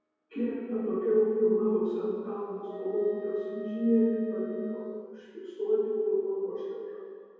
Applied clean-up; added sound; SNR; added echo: none; Wind instrument, woodwind instrument; 17 dB; reverberation time 2.2 s.